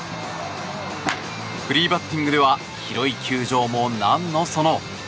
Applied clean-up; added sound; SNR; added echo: none; none; none; none.